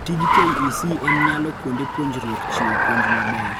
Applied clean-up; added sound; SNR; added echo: none; Car; -4 dB; none.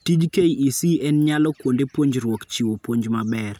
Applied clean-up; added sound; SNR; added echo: none; none; none; none.